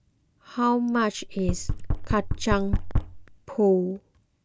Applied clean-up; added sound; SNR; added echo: none; Knock; 1 dB; none.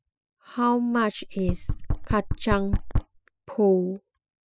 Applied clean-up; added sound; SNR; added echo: classical method spectral subtraction.